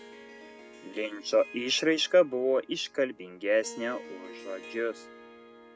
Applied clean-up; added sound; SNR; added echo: none; Harp; 18 dB; none.